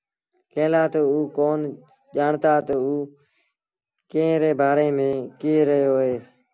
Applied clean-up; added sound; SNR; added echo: none; none; none; none.